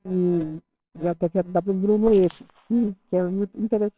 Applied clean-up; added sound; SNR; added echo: neural separator model SepFormer WHAMR!.